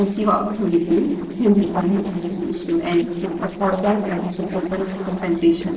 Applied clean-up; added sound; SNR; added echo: neural separator model SepFormer DNS4.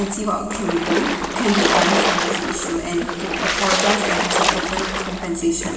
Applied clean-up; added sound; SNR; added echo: none; Splash, splatter; -1 dB; reverberation time 2.5 s.